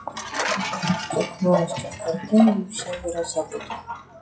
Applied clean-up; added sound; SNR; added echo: classical method WPE with log-MMSE.